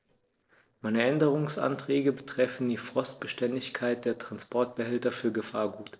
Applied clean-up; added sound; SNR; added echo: neural separator model SepFormer DNS4.